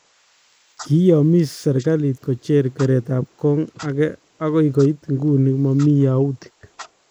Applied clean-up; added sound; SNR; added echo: neural mask model Resemble Enhance denoiser.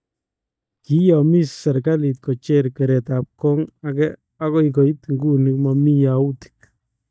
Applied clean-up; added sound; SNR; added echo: neural mask model DeepFilterNet 3.